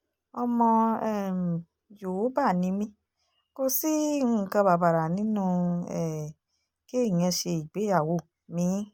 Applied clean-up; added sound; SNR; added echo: none; none; none; none.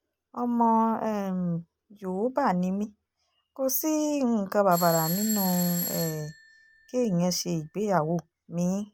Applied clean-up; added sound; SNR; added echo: none; Bell / Doorbell; 9 dB; none.